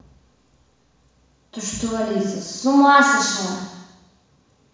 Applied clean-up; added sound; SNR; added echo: none; none; none; reverberation time 1.1 s.